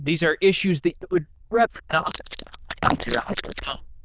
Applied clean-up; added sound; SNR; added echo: neural diffusion model UNIVERSE++.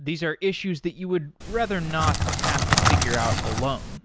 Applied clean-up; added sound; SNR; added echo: none; Crackle; -4 dB; none.